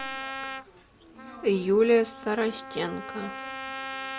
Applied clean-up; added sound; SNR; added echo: none; Trumpet; 10 dB; none.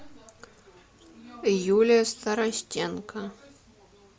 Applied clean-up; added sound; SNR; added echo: none; none; none; none.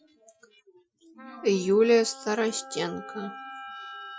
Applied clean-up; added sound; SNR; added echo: classical method Wiener filter.